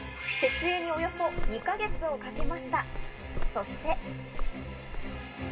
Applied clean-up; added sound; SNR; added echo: none; Walk, footsteps; -1 dB; reverberation time 0.2 s.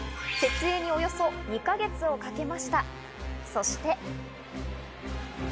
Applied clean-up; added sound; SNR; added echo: none; none; none; none.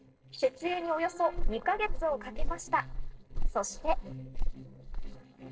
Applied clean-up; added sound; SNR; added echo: neural separator model SepFormer DNS4.